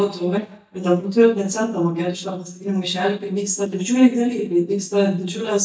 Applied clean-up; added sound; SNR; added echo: neural mask model DeepFilterNet 3.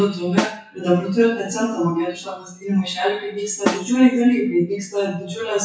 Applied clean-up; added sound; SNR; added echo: classical method WPE with log-MMSE.